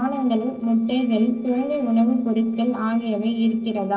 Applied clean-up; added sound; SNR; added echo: neural separator model SepFormer DNS4.